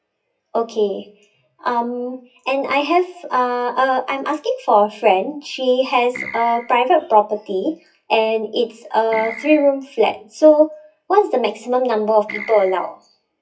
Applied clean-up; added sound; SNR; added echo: classical method WPE with log-MMSE.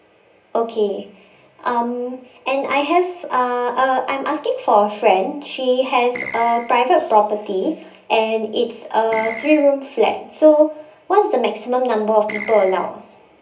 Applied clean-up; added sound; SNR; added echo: none; Keyboard (musical); 11 dB; reverberation time 0.3 s.